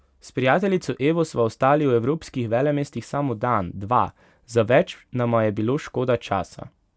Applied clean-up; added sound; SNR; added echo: none; none; none; none.